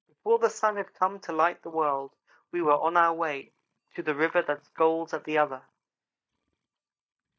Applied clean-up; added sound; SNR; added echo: neural mask model DeepFilterNet 3.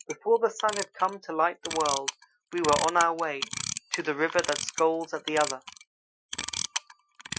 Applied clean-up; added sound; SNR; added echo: classical method Wiener filter.